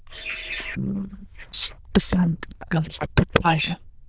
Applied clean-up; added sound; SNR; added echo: neural diffusion model UNIVERSE++.